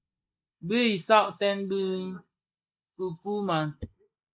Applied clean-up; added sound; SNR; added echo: neural mask model Resemble Enhance denoiser.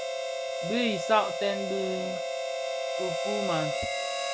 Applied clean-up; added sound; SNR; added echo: none; Harmonica; -1 dB; none.